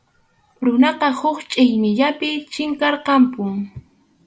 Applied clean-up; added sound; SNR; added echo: none; none; none; none.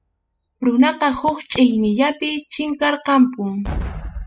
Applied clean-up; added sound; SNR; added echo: classical method spectral subtraction.